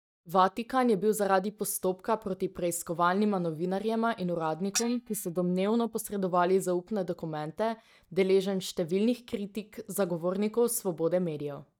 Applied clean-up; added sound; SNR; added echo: neural mask model DeepFilterNet 3.